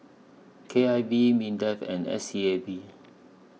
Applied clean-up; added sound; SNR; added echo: none; none; none; none.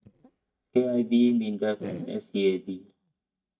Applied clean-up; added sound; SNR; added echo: neural mask model DeepFilterNet 3.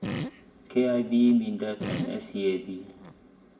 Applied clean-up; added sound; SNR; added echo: none; Fart; 11 dB; reverberation time 0.8 s.